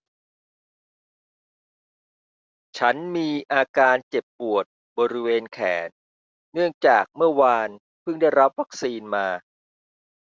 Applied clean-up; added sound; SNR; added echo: none; none; none; none.